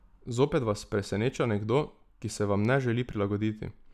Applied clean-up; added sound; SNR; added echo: none; none; none; none.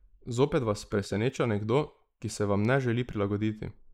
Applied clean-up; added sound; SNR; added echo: neural mask model Resemble Enhance denoiser.